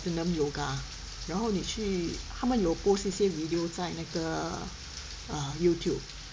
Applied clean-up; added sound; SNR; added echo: none; none; none; none.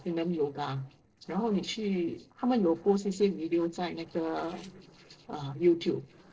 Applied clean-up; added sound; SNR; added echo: neural separator model SepFormer DNS4.